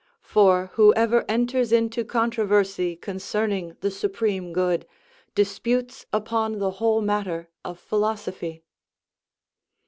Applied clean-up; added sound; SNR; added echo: none; none; none; none.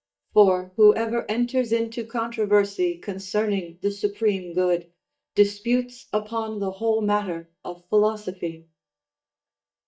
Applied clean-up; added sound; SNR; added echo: neural mask model DeepFilterNet 3.